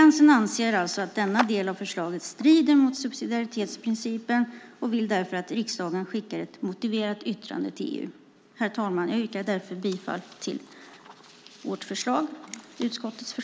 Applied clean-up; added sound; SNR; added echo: none; Clapping; 10 dB; none.